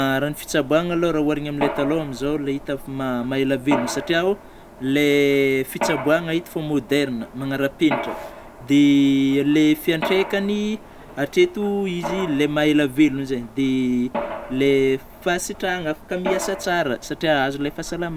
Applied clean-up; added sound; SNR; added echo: none; Mechanisms; 12 dB; none.